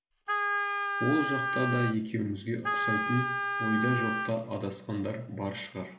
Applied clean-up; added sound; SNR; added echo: none; Wind instrument, woodwind instrument; -1 dB; reverberation time 0.8 s.